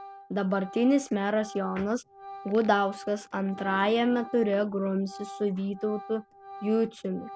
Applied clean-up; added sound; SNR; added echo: none; Organ; 17 dB; none.